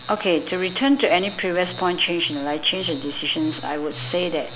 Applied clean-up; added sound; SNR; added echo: none; none; none; none.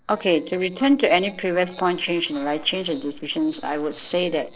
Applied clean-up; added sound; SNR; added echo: neural separator model SepFormer DNS4.